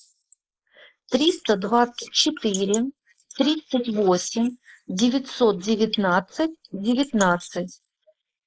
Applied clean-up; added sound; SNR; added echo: neural mask model Resemble Enhance denoiser.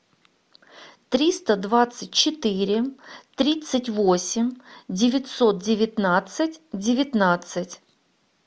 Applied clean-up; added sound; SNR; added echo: none; none; none; none.